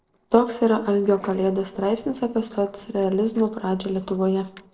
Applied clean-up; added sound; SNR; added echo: neural separator model SepFormer DNS4.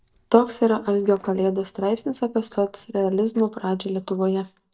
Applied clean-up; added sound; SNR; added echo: neural mask model DeepFilterNet 3.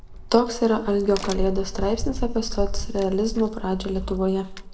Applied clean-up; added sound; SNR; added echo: none; Crack; 5 dB; reverberation time 1.7 s.